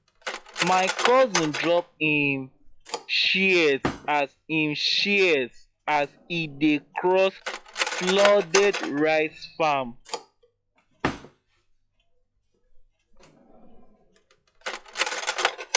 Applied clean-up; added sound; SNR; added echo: classical method log-MMSE.